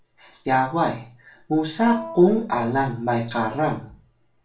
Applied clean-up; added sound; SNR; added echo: none; Wind instrument, woodwind instrument; 13 dB; reverberation time 0.3 s.